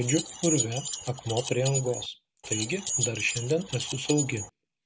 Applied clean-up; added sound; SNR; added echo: none; Keys jangling; 4 dB; none.